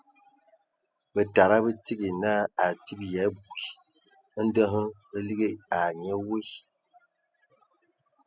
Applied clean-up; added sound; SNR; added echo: classical method spectral subtraction.